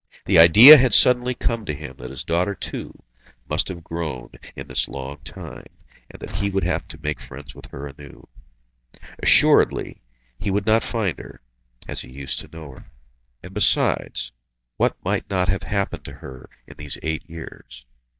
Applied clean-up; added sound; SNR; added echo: neural mask model DeepFilterNet 3.